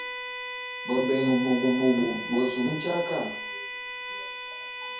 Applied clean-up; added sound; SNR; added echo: none; Bowed string instrument; 7 dB; reverberation time 0.5 s.